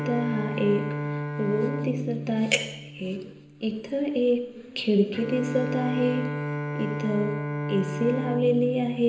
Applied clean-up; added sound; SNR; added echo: none; Bowed string instrument; 6 dB; reverberation time 0.9 s.